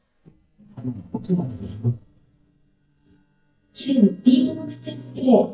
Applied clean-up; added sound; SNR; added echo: neural mask model DeepFilterNet 3.